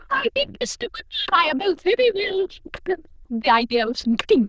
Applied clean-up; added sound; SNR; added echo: neural diffusion model UNIVERSE++.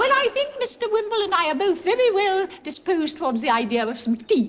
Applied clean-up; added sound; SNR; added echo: neural separator model SepFormer DNS4.